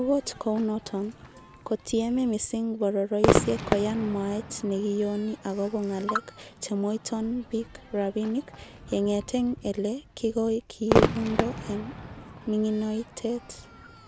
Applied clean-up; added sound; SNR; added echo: none; Crowd / Fireworks; 4 dB; none.